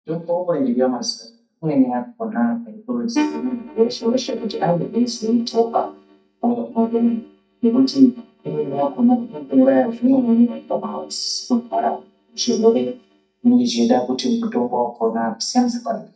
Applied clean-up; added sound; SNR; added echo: neural mask model DeepFilterNet 3.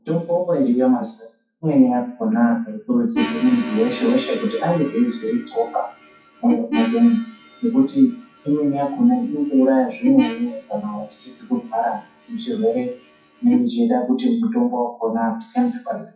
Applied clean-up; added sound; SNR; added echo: classical method WPE with log-MMSE.